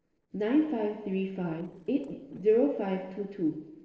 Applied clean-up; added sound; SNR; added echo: neural separator model SepFormer DNS4.